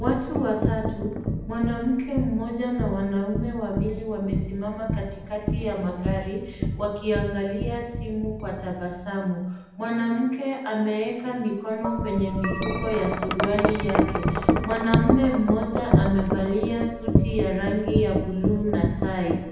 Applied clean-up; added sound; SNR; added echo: none; Wind chime; 1 dB; reverberation time 0.9 s.